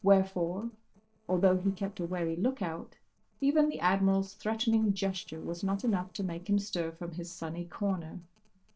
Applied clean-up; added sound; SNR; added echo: neural separator model SepFormer DNS4.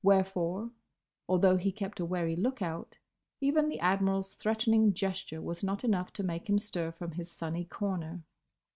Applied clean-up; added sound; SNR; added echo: none; none; none; none.